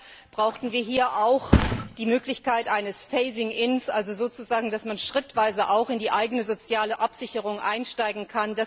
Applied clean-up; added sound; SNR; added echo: none; Thump, thud; 8 dB; none.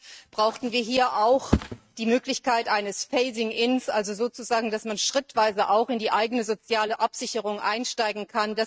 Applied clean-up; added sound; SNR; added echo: neural mask model RNNoise.